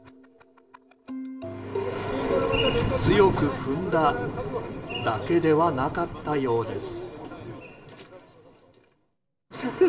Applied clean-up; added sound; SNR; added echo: none; Engine; 18 dB; reverberation time 0.5 s.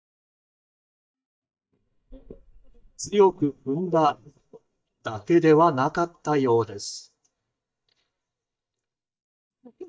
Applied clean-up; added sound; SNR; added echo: neural mask model DeepFilterNet 3.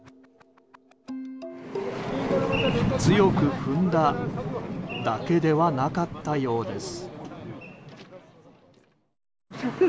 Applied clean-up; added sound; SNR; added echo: none; none; none; none.